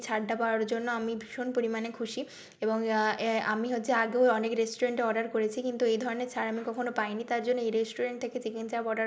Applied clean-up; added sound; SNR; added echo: none; none; none; none.